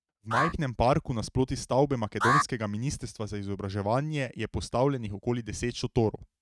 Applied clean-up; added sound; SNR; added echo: neural mask model RNNoise.